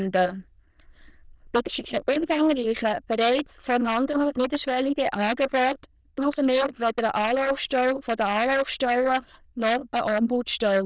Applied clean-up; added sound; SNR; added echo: neural diffusion model UNIVERSE++.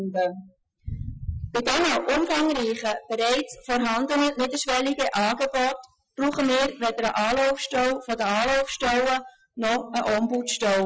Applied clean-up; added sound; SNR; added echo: classical method Wiener filter.